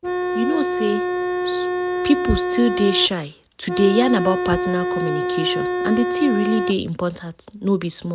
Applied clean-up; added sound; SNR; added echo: none; Organ; 0 dB; none.